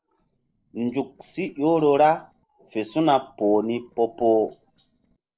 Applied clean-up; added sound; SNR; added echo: neural separator model SepFormer DNS4.